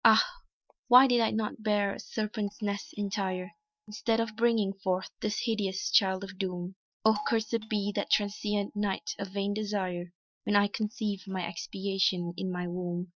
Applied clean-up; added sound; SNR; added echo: neural mask model DeepFilterNet 3.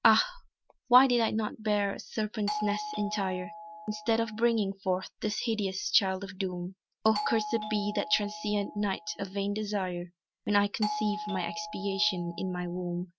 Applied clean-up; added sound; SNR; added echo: none; Doorbell; 9 dB; none.